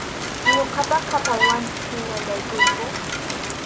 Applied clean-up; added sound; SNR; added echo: none; Rain + Bowed string instrument; -3 dB; none.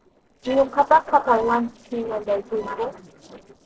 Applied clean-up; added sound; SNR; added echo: neural separator model SepFormer DNS4.